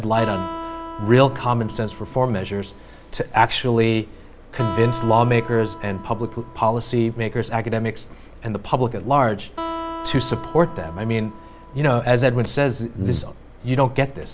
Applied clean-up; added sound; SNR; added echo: none; Acoustic guitar; 14 dB; none.